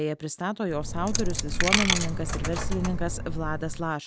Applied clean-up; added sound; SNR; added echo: none; Coin (dropping); -2 dB; none.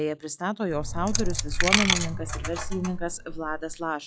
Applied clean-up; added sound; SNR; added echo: classical method log-MMSE.